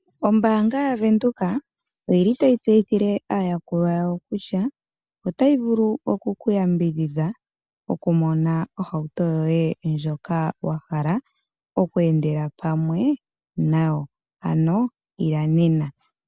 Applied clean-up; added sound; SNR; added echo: none; none; none; none.